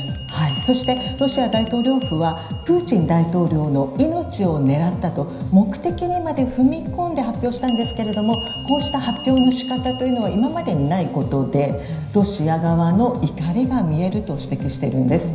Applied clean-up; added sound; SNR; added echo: none; Bell; 9 dB; reverberation time 0.9 s.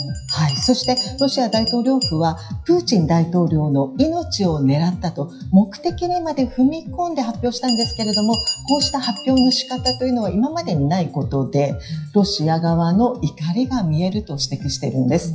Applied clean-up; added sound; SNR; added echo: classical method WPE with log-MMSE.